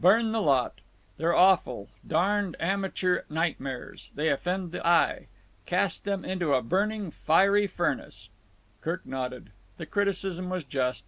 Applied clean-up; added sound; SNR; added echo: none; none; none; none.